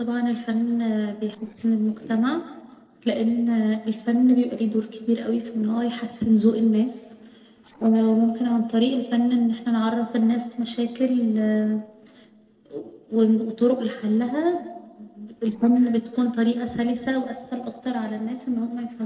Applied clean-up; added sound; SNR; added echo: neural separator model SepFormer DNS4.